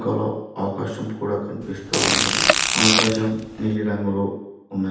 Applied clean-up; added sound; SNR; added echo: none; Fart; -3 dB; reverberation time 0.9 s.